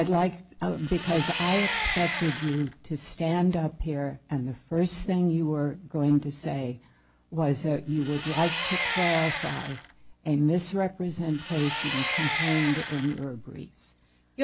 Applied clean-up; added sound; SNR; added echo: none; Engine; 4 dB; none.